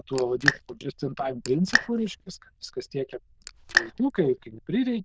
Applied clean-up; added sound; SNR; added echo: neural diffusion model UNIVERSE++.